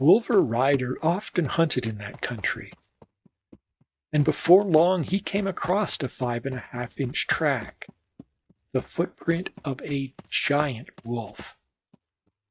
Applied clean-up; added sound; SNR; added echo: neural mask model RNNoise.